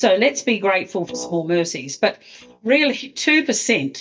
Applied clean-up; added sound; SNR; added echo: neural mask model DeepFilterNet 3.